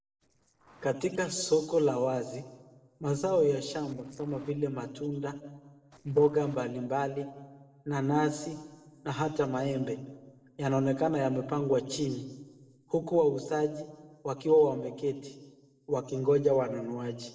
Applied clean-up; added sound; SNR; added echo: neural separator model SepFormer DNS4.